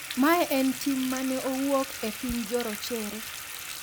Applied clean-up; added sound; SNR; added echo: none; Bathtub (filling or washing) / Water tap, faucet; 9 dB; none.